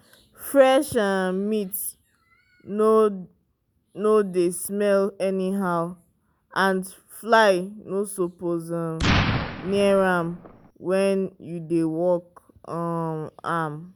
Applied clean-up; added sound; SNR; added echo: none; Explosion; 2 dB; none.